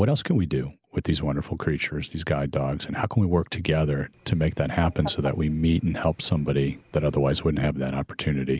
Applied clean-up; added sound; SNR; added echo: none; Fowl; 18 dB; none.